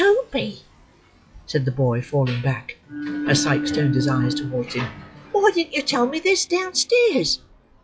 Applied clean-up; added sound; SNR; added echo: classical method log-MMSE.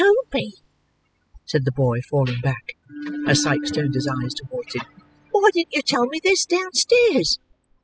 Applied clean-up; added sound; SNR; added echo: classical method spectral subtraction.